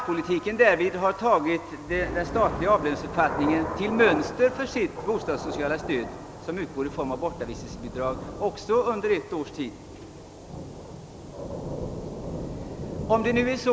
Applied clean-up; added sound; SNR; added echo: none; Thunder / Rain; 9 dB; none.